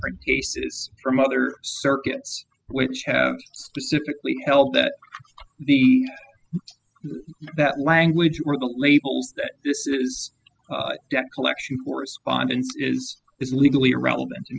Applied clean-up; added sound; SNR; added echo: classical method spectral subtraction.